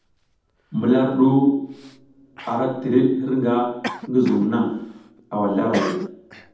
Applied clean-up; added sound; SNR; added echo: none; Cough; 16 dB; reverberation time 0.8 s.